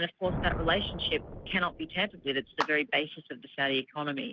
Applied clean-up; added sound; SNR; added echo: none; Clapping + Thunder; 8 dB; none.